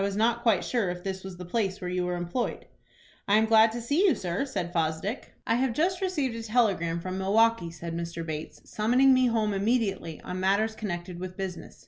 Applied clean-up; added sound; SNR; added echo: none; none; none; none.